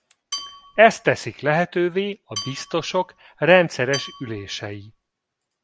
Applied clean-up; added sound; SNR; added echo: none; Dishes, pots, and pans / Glass / Bell; 15 dB; none.